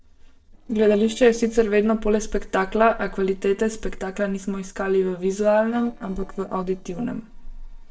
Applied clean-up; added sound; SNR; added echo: neural separator model SepFormer DNS4.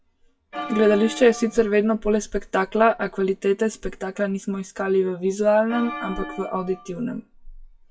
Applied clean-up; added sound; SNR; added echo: classical method WPE with log-MMSE.